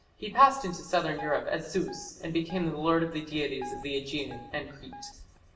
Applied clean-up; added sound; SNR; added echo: none; Guitar; 16 dB; reverberation time 0.8 s.